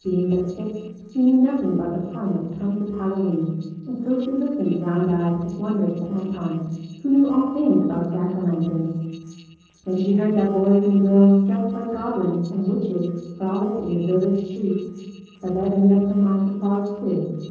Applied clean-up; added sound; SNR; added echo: neural separator model SepFormer DNS4.